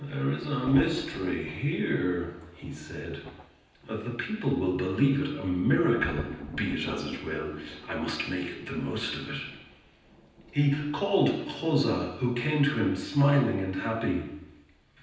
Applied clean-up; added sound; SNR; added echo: none; Thunder; 17 dB; reverberation time 0.9 s.